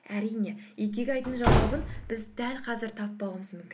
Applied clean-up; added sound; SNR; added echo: none; Slam / Wood; -4 dB; none.